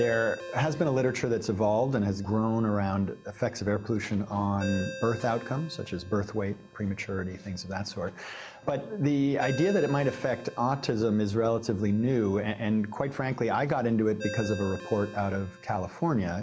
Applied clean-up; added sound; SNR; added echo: none; Ringtone; 16 dB; none.